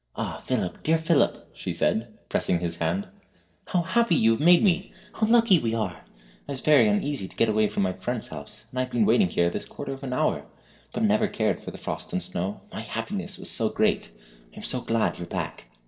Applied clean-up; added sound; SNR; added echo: neural separator model SepFormer DNS4.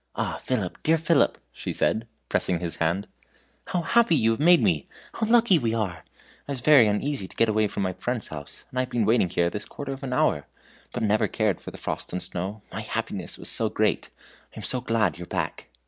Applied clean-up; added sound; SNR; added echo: none; none; none; none.